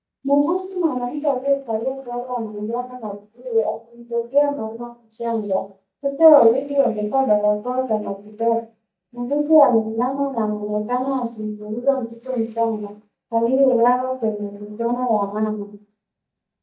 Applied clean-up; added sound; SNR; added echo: neural mask model DeepFilterNet 3.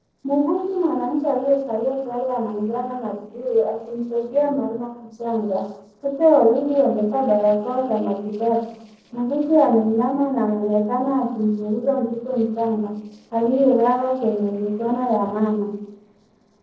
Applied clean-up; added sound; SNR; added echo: neural separator model SepFormer DNS4.